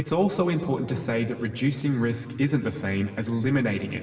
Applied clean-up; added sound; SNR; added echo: none; none; none; reverberation time 2.7 s.